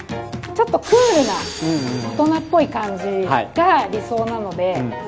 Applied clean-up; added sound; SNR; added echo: none; none; none; none.